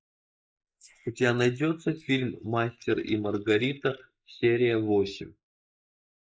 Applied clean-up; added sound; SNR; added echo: neural mask model Resemble Enhance denoiser.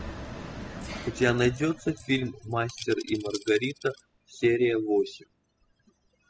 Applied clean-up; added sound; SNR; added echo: classical method spectral subtraction.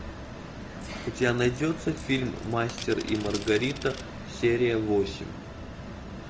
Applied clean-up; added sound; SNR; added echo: none; Coin (dropping); 16 dB; none.